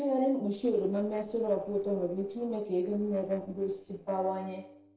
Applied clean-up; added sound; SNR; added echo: neural separator model SepFormer DNS4.